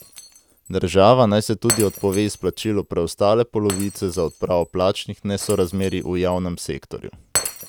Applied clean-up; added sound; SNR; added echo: none; Shatter; 12 dB; none.